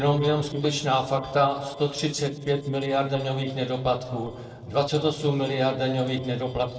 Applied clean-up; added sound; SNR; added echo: neural separator model SepFormer DNS4.